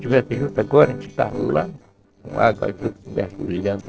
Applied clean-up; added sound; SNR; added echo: neural separator model SepFormer DNS4.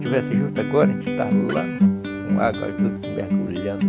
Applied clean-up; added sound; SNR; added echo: none; Acoustic guitar; -3 dB; none.